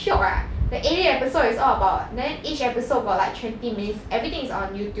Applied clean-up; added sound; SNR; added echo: none; none; none; none.